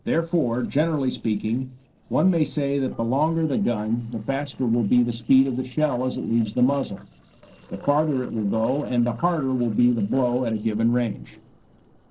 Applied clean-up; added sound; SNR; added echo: neural separator model SepFormer DNS4.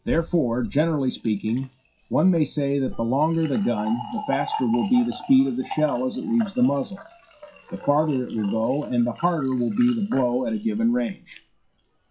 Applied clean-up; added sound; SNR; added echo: classical method WPE with log-MMSE.